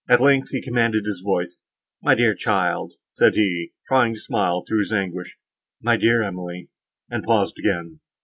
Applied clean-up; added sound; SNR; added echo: none; none; none; none.